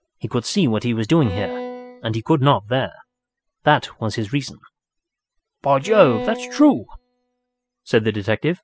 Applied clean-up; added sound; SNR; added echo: classical method spectral subtraction.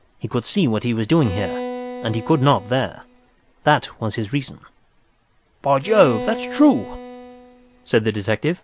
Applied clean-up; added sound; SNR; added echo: none; Bowed string instrument; 12 dB; none.